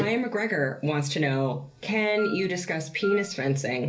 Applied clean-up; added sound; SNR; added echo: none; Wind instrument, woodwind instrument; 13 dB; reverberation time 0.3 s.